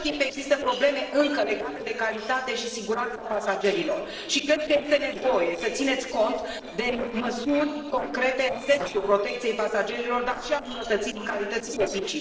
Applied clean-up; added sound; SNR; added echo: neural separator model SepFormer DNS4.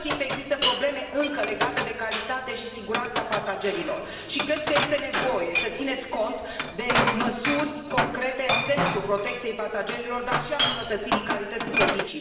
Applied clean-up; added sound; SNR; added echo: none; Glass; 0 dB; reverberation time 1.6 s.